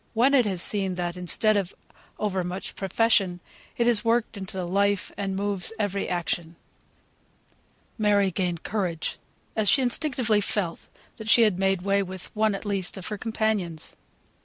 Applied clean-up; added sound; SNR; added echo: none; none; none; none.